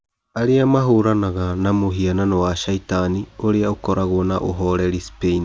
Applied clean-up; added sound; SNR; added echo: none; none; none; none.